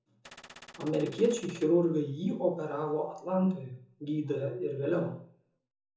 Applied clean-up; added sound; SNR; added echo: none; Gunshot, gunfire; 19 dB; reverberation time 0.6 s.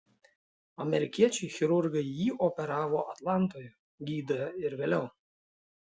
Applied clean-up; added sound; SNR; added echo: none; none; none; none.